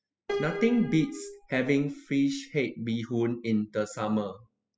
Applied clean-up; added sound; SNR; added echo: classical method spectral subtraction.